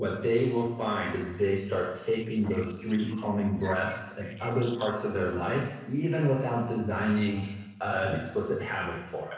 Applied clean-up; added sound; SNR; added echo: neural separator model SepFormer DNS4.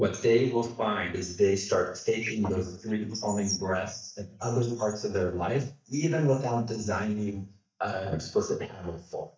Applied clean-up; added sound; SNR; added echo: neural mask model DeepFilterNet 3.